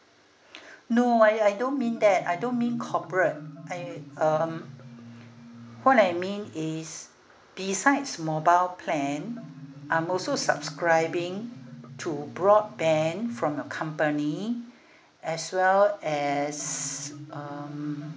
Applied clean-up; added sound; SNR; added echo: none; Marimba, xylophone; 18 dB; none.